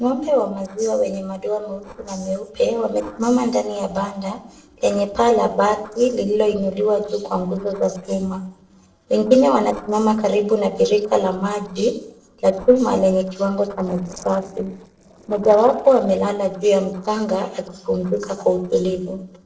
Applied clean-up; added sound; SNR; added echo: neural separator model SepFormer DNS4.